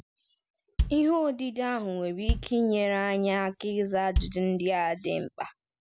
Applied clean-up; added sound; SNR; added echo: none; Bass drum; 5 dB; none.